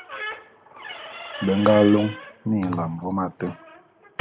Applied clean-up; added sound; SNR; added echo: none; Squeak / Slam; 13 dB; none.